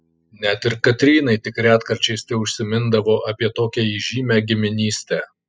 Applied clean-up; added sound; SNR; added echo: classical method spectral subtraction.